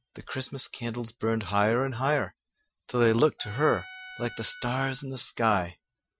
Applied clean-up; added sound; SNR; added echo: classical method Wiener filter.